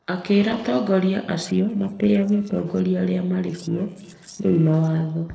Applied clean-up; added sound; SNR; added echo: neural separator model SepFormer DNS4.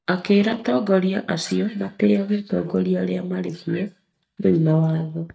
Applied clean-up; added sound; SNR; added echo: neural mask model DeepFilterNet 3.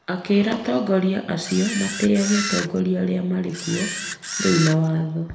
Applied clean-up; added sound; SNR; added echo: none; Camera; 7 dB; reverberation time 0.8 s.